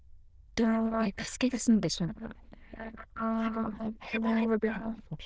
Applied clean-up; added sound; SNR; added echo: neural diffusion model UNIVERSE++.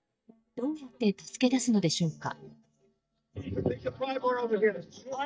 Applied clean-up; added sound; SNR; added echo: neural mask model DeepFilterNet 3.